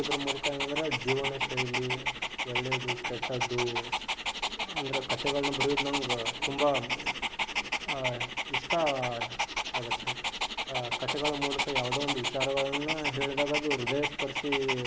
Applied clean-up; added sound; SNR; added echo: none; Dog; -1 dB; none.